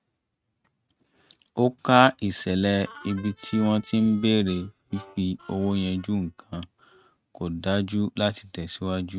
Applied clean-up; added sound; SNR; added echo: neural mask model RNNoise.